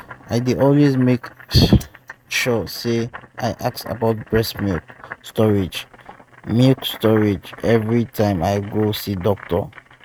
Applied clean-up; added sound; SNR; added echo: neural mask model RNNoise.